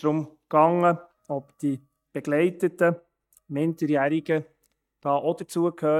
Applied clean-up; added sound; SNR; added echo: neural mask model DeepFilterNet 3.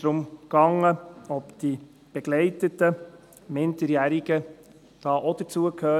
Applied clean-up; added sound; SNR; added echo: none; none; none; none.